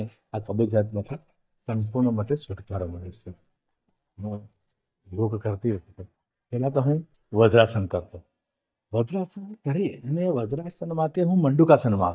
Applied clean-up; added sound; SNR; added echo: neural mask model DeepFilterNet 3.